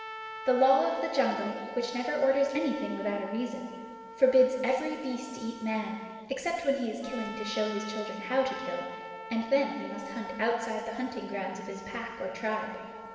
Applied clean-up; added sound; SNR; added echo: none; Trumpet; 13 dB; reverberation time 1.6 s.